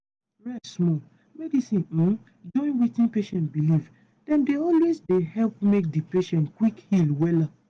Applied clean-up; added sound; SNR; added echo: none; none; none; none.